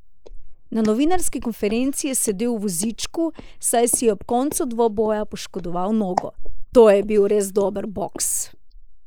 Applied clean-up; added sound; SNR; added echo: neural mask model Resemble Enhance denoiser.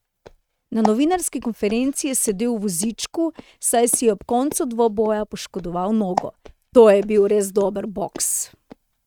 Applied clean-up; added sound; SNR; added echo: neural mask model RNNoise.